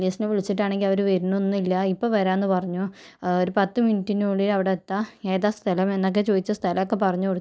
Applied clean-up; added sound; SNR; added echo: none; none; none; none.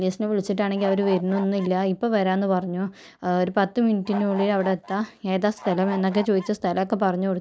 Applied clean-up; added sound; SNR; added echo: none; Bird / Fowl; 13 dB; none.